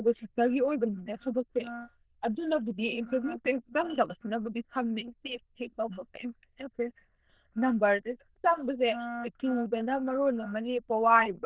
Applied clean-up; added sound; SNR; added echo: neural diffusion model UNIVERSE++.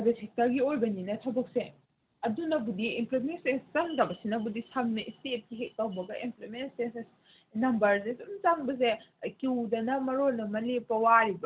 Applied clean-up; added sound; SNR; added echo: none; none; none; none.